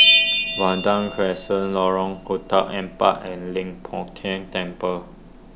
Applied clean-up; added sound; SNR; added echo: none; Bell; 1 dB; none.